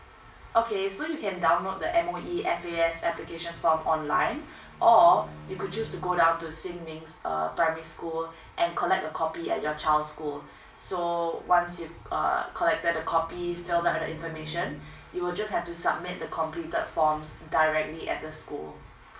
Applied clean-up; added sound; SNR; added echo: none; Bowed string instrument; 19 dB; reverberation time 0.3 s.